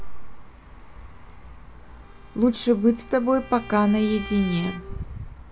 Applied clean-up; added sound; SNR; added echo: none; Bowed string instrument; 19 dB; none.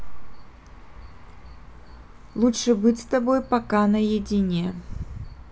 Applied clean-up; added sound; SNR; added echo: none; none; none; none.